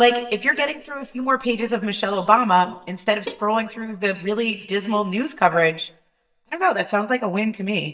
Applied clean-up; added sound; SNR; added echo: neural mask model DeepFilterNet 3.